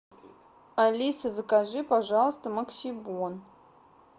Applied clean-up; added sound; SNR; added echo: none; none; none; none.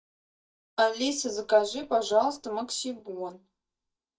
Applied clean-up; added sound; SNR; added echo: neural mask model DeepFilterNet 3.